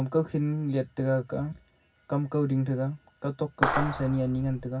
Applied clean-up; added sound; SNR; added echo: none; Clapping; 2 dB; reverberation time 0.4 s.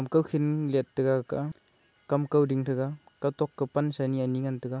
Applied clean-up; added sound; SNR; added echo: none; none; none; none.